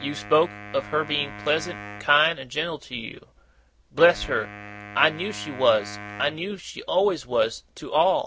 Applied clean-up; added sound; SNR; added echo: none; Wind instrument, woodwind instrument; 16 dB; none.